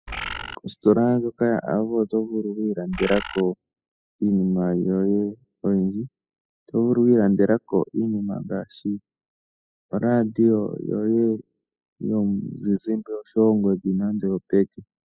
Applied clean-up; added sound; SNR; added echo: classical method spectral subtraction.